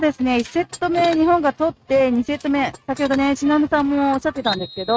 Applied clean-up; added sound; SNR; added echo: neural mask model RNNoise.